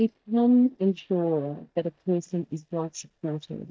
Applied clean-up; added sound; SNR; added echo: neural mask model DeepFilterNet 3.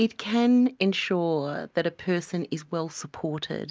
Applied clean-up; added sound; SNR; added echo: none; none; none; none.